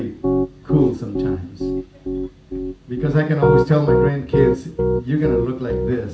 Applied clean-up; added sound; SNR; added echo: none; Piano; -1 dB; none.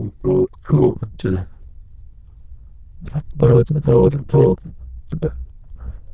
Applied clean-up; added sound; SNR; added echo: neural diffusion model UNIVERSE++.